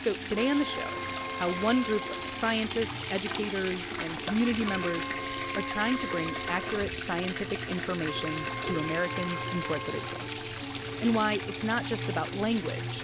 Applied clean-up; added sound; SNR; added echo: none; Wind instrument, woodwind instrument + Liquid; 4 dB; none.